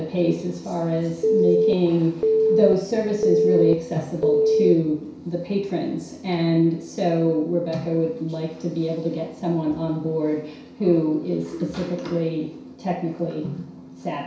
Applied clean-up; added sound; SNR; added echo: none; Telephone; -3 dB; reverberation time 0.6 s.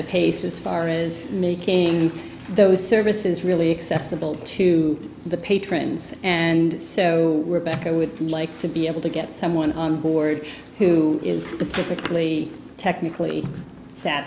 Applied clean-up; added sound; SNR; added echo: none; none; none; none.